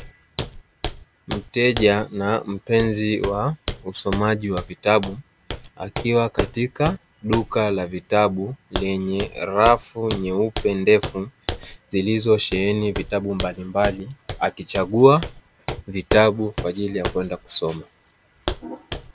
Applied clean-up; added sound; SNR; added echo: none; Walk, footsteps; 10 dB; none.